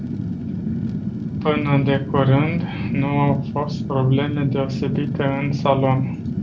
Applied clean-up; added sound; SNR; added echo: none; Fire; 3 dB; none.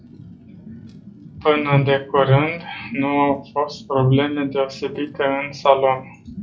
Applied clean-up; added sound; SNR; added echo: classical method log-MMSE.